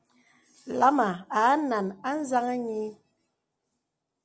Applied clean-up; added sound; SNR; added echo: none; none; none; none.